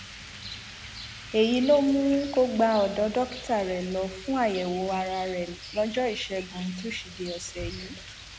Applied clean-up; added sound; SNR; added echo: none; Rain; 14 dB; none.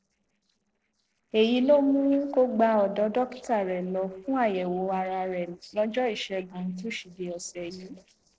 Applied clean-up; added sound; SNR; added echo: neural separator model SepFormer DNS4.